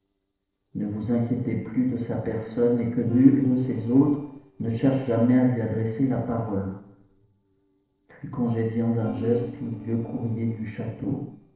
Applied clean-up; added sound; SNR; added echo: neural separator model SepFormer DNS4.